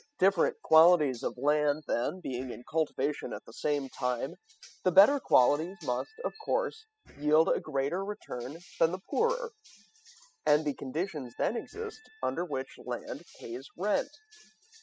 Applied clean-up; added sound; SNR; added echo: classical method spectral subtraction.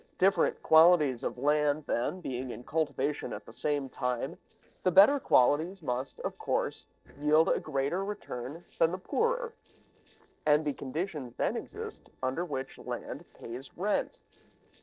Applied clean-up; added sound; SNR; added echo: neural separator model SepFormer DNS4.